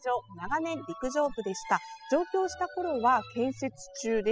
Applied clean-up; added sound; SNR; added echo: classical method spectral subtraction.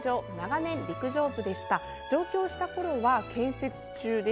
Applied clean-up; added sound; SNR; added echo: none; none; none; none.